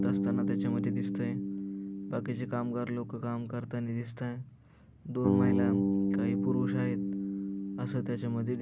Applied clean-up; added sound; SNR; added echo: none; Bass guitar; -2 dB; none.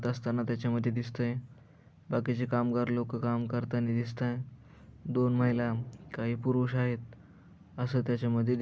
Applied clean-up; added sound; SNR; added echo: none; none; none; none.